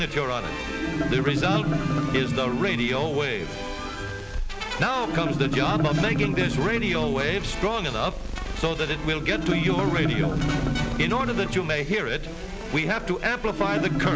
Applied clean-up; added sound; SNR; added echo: none; Marimba, xylophone; 3 dB; none.